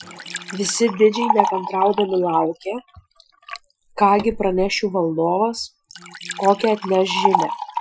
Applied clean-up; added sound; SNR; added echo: classical method Wiener filter.